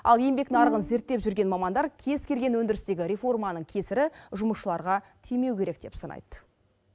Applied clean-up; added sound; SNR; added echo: none; Brass instrument; 4 dB; none.